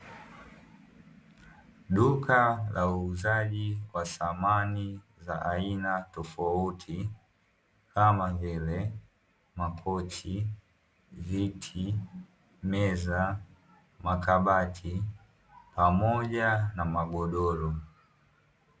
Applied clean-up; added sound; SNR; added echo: none; none; none; none.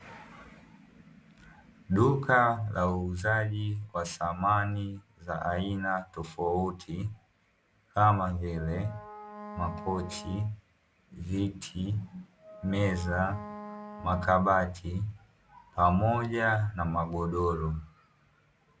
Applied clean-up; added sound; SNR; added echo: none; Wind instrument, woodwind instrument; 16 dB; none.